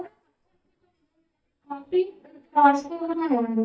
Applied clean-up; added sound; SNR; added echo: neural mask model DeepFilterNet 3.